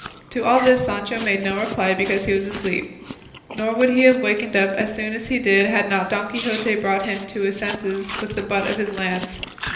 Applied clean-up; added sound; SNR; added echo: none; Chewing, mastication; 14 dB; reverberation time 0.8 s.